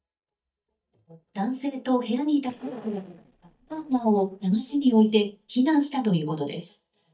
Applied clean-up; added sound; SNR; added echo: neural mask model DeepFilterNet 3.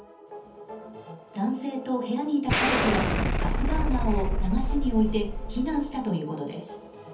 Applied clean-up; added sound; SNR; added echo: none; Explosion; -4 dB; reverberation time 0.7 s.